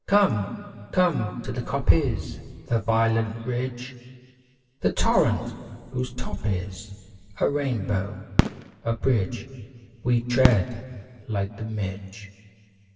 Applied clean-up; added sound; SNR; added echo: none; Fireworks; 3 dB; reverberation time 2.2 s.